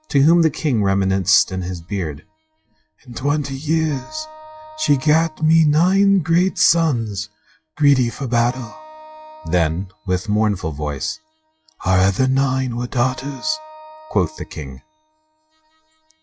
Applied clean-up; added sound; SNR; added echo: classical method log-MMSE.